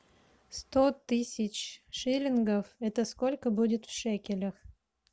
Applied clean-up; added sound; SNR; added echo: none; none; none; none.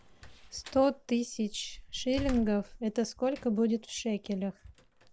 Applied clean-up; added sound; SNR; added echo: none; Slam; 14 dB; none.